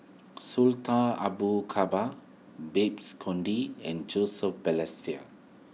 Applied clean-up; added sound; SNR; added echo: none; none; none; none.